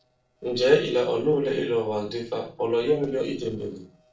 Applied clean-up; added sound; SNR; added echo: neural separator model SepFormer DNS4.